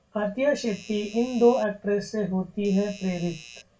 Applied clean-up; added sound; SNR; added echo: none; Doorbell; 20 dB; reverberation time 0.2 s.